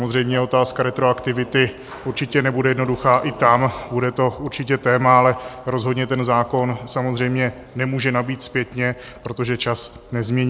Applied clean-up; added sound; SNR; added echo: none; none; none; none.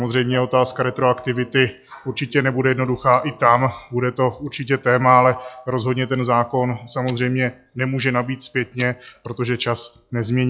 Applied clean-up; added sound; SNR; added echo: classical method log-MMSE.